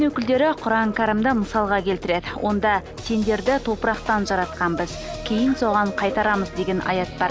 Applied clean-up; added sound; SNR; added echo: none; none; none; none.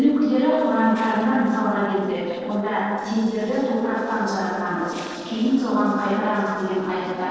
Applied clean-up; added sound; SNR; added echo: neural separator model SepFormer DNS4.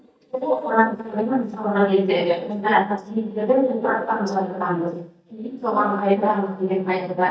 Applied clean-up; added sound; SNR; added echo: neural mask model DeepFilterNet 3.